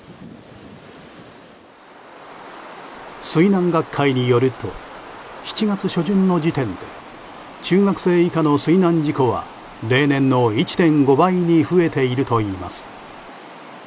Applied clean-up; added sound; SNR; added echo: none; none; none; none.